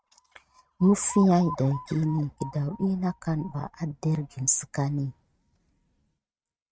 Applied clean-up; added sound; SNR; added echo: neural mask model RNNoise.